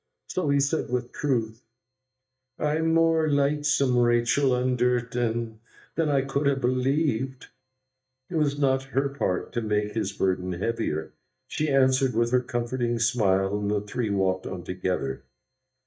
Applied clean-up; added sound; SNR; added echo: neural mask model DeepFilterNet 3.